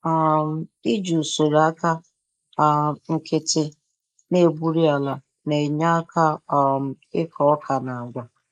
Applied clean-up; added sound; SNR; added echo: neural mask model Resemble Enhance denoiser.